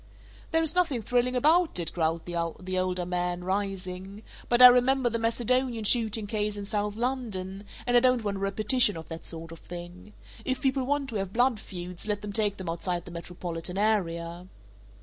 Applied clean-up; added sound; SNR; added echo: none; none; none; none.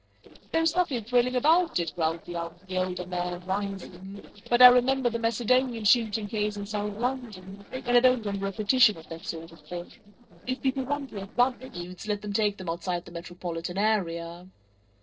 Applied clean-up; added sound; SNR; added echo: neural separator model SepFormer DNS4.